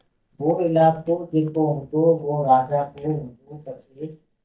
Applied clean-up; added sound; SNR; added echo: neural mask model DeepFilterNet 3.